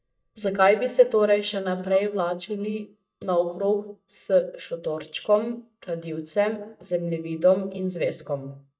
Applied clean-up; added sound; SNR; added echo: neural mask model DeepFilterNet 3.